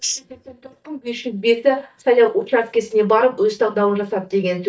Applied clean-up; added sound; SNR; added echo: neural mask model DeepFilterNet 3.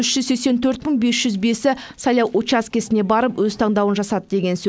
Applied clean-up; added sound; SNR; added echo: none; none; none; none.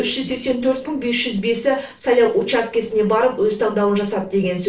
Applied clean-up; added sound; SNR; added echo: neural separator model SepFormer DNS4.